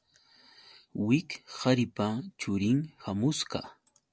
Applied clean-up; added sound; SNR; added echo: none; none; none; none.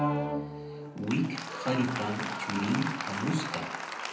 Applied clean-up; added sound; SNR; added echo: none; Applause; 2 dB; reverberation time 0.6 s.